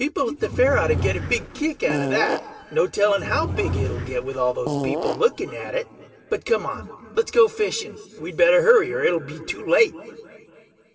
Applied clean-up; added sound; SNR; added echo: none; Fart / Drawer open or close; 5 dB; reverberation time 2.6 s.